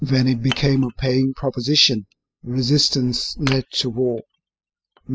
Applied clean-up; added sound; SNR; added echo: classical method spectral subtraction.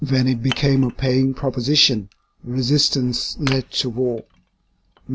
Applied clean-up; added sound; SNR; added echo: none; Wood; 18 dB; none.